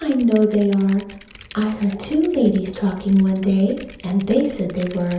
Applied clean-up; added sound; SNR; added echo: none; Typing; 20 dB; reverberation time 0.7 s.